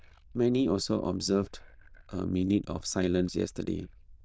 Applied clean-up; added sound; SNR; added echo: neural diffusion model UNIVERSE++.